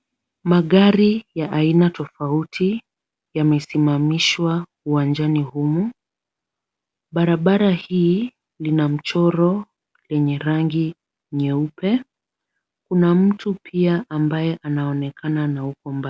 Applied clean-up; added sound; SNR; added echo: none; none; none; none.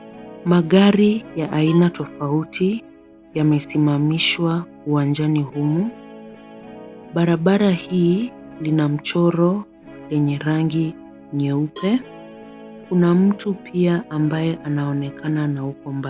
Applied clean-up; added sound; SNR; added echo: none; Cowbell + Guitar; 19 dB; none.